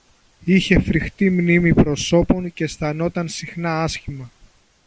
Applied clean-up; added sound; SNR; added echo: none; none; none; none.